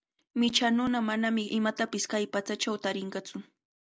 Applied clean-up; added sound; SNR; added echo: none; none; none; none.